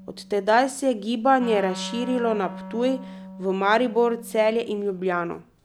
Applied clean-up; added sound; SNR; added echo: none; Wind instrument, woodwind instrument; 16 dB; none.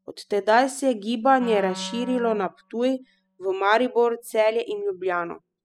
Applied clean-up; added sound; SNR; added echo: classical method spectral subtraction.